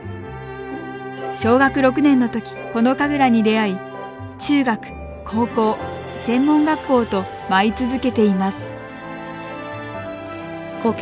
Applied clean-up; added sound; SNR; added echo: none; none; none; none.